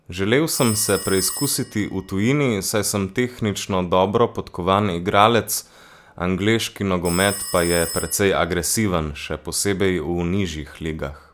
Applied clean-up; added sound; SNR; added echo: none; Telephone; 13 dB; none.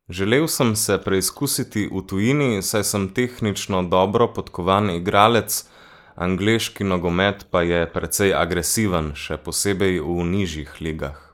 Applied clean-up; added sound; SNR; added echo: neural mask model Resemble Enhance denoiser.